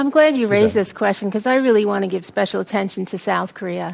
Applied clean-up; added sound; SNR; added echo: none; none; none; none.